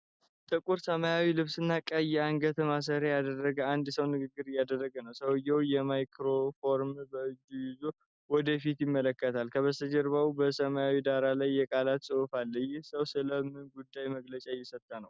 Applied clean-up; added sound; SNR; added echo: none; none; none; none.